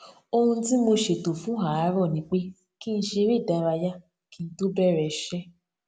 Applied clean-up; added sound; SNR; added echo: none; none; none; none.